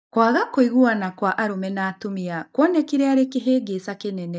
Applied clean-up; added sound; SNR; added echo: neural mask model DeepFilterNet 3.